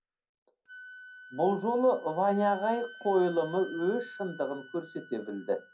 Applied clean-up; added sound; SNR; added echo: none; Wind instrument, woodwind instrument; 18 dB; reverberation time 0.3 s.